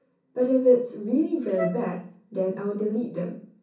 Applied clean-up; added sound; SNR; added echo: none; Wind instrument, woodwind instrument; 8 dB; reverberation time 0.6 s.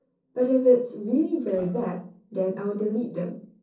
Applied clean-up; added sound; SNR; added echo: neural separator model SepFormer DNS4.